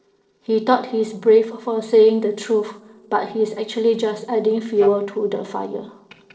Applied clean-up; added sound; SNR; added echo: neural separator model SepFormer DNS4.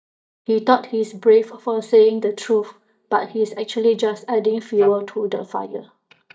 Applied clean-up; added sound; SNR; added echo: neural mask model DeepFilterNet 3.